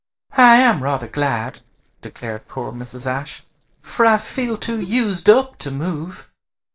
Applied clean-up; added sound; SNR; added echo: neural separator model SepFormer DNS4.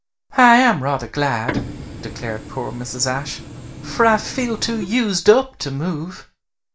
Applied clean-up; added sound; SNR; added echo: none; Printer; 11 dB; reverberation time 0.3 s.